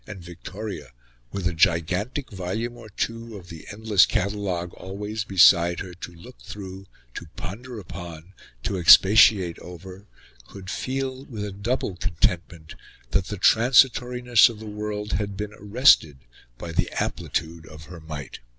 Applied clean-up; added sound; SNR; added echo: none; none; none; none.